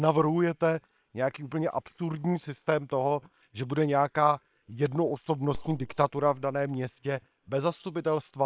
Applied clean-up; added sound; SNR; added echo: neural separator model SepFormer WHAM!.